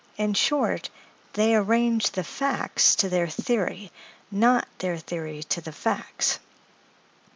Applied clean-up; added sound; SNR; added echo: none; none; none; none.